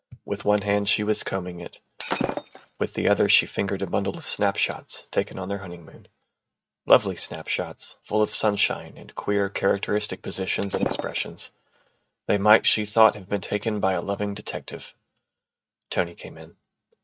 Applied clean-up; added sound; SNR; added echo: neural mask model RNNoise.